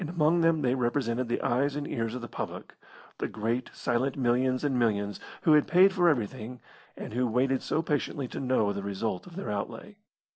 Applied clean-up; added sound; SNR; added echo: none; none; none; none.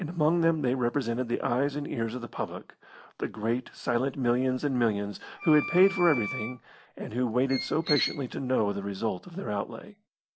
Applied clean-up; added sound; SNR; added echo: none; Wind instrument, woodwind instrument + Squeak; 7 dB; none.